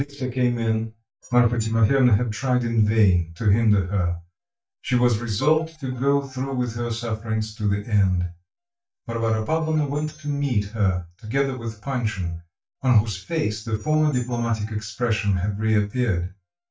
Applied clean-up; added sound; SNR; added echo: neural mask model DeepFilterNet 3.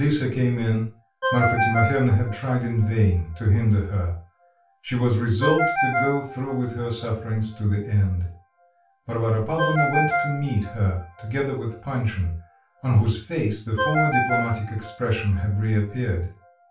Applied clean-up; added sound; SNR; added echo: none; Ringtone; 6 dB; reverberation time 0.3 s.